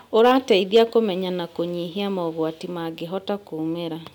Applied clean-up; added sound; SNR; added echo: none; none; none; none.